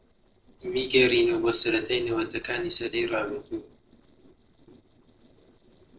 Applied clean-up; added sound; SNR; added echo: neural separator model SepFormer DNS4.